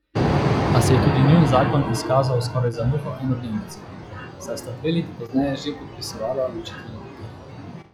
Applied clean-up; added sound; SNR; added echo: classical method log-MMSE.